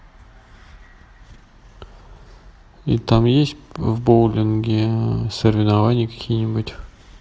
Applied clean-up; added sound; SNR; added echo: none; none; none; none.